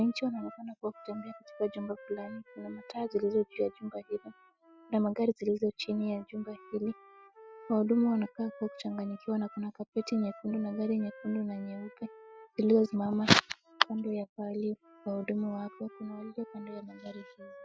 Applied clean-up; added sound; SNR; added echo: classical method Wiener filter.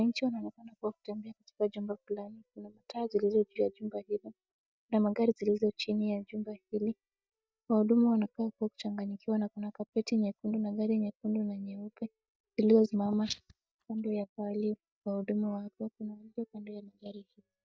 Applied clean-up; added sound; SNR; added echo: neural mask model DeepFilterNet 3.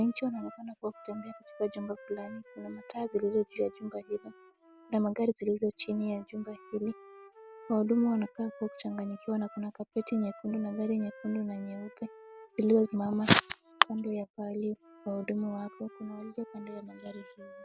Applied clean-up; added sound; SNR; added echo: none; Wind instrument, woodwind instrument; 20 dB; none.